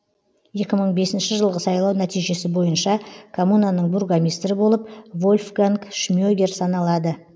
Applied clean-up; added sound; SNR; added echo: none; none; none; none.